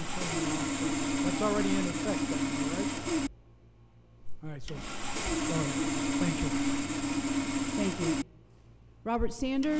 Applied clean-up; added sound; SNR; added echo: none; Sawing; -4 dB; none.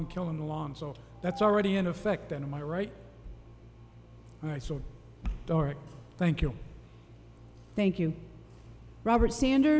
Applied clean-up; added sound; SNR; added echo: none; none; none; none.